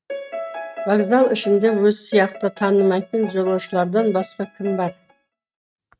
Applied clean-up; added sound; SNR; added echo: neural mask model RNNoise.